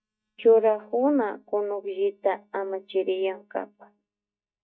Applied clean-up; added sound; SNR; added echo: neural mask model DeepFilterNet 3.